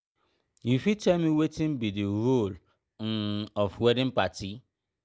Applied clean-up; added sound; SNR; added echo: none; none; none; none.